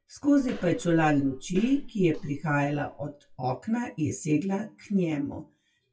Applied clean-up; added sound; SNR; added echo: classical method WPE with log-MMSE.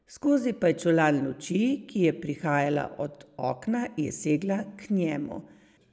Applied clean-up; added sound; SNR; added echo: none; none; none; none.